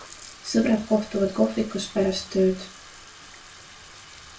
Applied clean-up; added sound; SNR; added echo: none; Bathtub (filling or washing); 19 dB; reverberation time 0.2 s.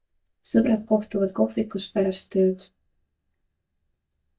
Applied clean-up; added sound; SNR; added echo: neural mask model DeepFilterNet 3.